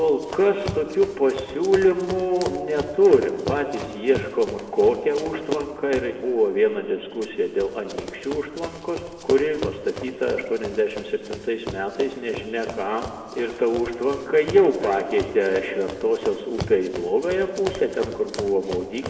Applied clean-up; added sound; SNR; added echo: none; Run; 13 dB; reverberation time 1.8 s.